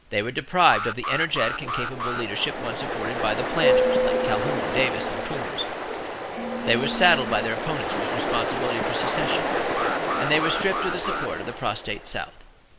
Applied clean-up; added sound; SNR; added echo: none; Ocean + Alarm; 0 dB; none.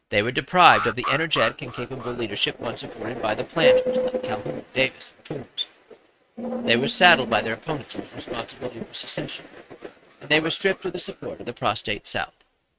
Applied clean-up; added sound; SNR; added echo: neural mask model RNNoise.